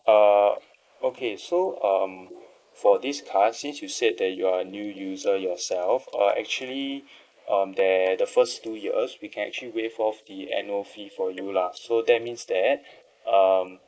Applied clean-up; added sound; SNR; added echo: neural mask model Resemble Enhance denoiser.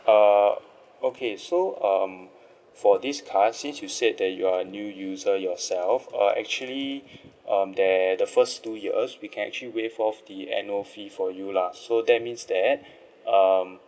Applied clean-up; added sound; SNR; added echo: none; none; none; none.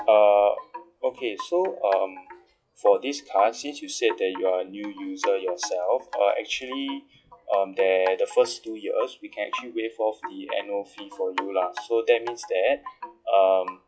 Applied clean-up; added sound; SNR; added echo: classical method log-MMSE.